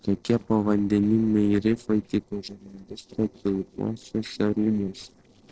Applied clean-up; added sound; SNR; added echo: neural separator model SepFormer DNS4.